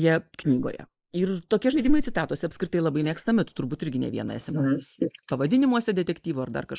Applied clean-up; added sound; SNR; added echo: neural mask model Resemble Enhance denoiser.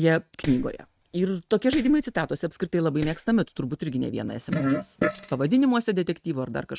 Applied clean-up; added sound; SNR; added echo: neural mask model RNNoise.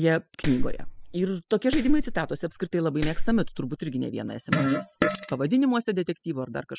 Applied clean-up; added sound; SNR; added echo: classical method spectral subtraction.